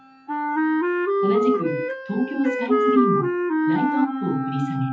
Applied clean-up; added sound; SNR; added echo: classical method WPE with log-MMSE.